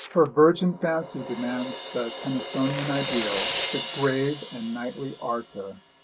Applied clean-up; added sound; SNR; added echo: none; Crash cymbal + Tearing; 7 dB; none.